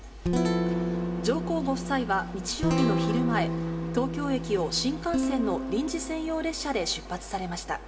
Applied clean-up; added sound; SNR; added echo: none; Guitar; 0 dB; reverberation time 0.4 s.